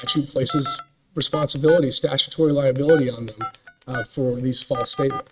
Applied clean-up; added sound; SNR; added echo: neural mask model RNNoise.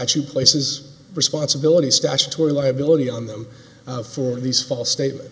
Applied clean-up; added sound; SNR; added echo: none; none; none; none.